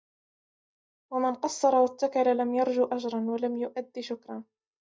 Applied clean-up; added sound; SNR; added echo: neural mask model DeepFilterNet 3.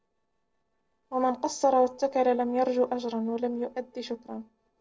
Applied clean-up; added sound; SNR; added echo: neural separator model SepFormer DNS4.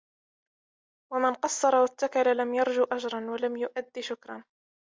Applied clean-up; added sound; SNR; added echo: none; none; none; none.